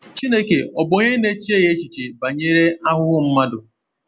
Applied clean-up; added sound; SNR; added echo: none; none; none; none.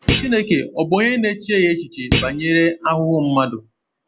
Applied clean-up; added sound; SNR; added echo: none; Thump, thud; 7 dB; none.